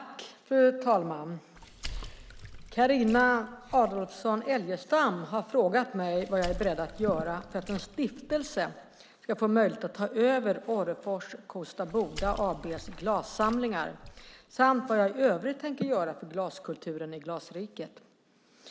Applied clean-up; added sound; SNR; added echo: none; Water / Splash, splatter; 14 dB; none.